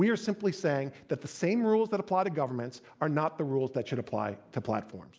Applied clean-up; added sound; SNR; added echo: none; none; none; none.